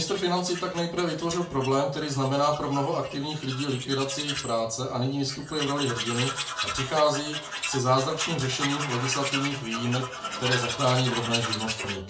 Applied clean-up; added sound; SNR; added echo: none; Tools; 7 dB; reverberation time 0.3 s.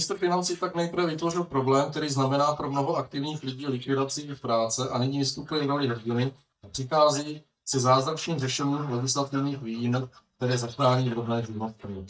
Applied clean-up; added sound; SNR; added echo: neural mask model DeepFilterNet 3.